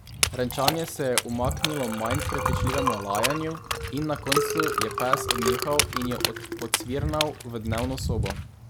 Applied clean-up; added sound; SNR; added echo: none; Walk, footsteps + Liquid; -2 dB; none.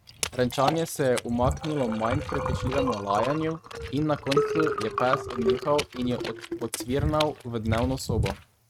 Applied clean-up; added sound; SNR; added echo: neural mask model RNNoise.